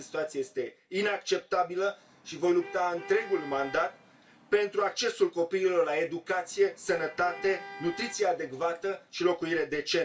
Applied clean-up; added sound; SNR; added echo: none; Traffic noise, roadway noise / Vehicle horn, car horn, honking; 19 dB; reverberation time 0.2 s.